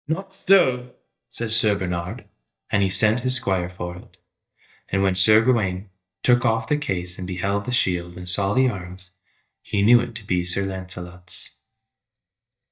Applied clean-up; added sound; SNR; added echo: neural mask model DeepFilterNet 3.